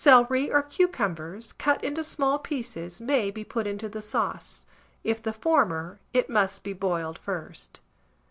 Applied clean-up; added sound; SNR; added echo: none; none; none; none.